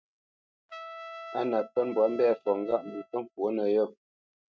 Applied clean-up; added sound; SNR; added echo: neural mask model RNNoise.